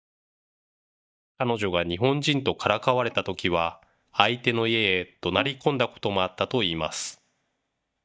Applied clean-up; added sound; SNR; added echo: neural mask model DeepFilterNet 3.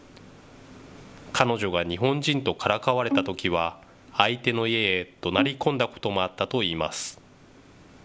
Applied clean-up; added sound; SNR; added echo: none; Bowed string instrument; 8 dB; none.